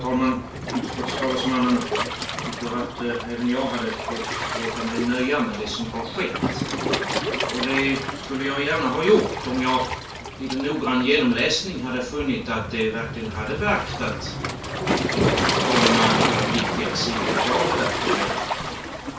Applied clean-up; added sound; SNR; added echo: none; Waves, surf; 1 dB; reverberation time 0.3 s.